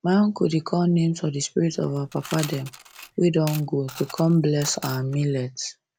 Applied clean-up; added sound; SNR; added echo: none; Coin (dropping) / Mechanisms; 17 dB; none.